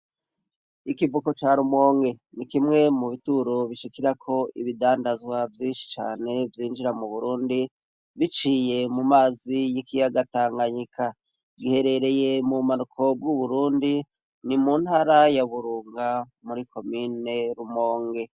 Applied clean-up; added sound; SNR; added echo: none; none; none; none.